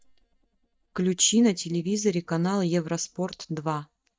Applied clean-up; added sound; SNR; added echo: neural mask model DeepFilterNet 3.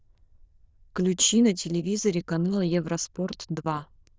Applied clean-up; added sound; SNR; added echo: neural diffusion model UNIVERSE++.